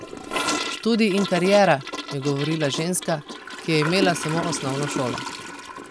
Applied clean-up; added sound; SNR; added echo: none; Toilet flush / Gurgling; 7 dB; none.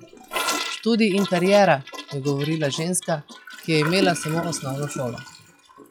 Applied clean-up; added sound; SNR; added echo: classical method log-MMSE.